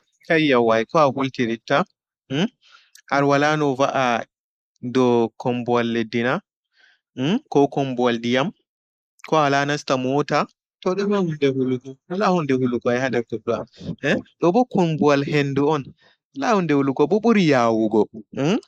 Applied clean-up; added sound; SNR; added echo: neural mask model Resemble Enhance denoiser.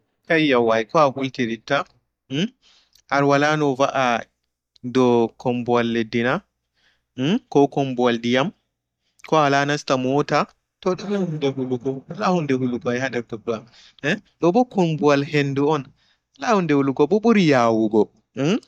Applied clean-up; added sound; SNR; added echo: neural mask model DeepFilterNet 3.